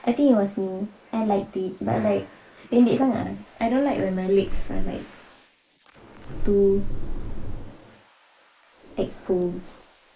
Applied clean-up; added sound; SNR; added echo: neural mask model Resemble Enhance denoiser.